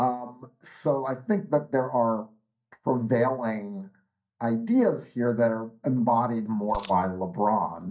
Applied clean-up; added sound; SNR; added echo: neural mask model DeepFilterNet 3.